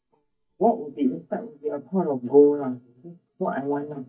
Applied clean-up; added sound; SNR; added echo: neural mask model DeepFilterNet 3.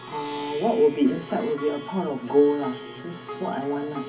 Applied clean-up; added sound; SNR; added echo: none; Plucked string instrument; 15 dB; reverberation time 0.3 s.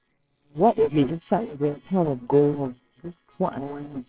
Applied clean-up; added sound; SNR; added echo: neural separator model SepFormer WHAMR!.